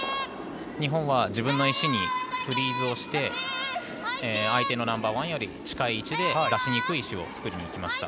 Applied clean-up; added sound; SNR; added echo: none; none; none; none.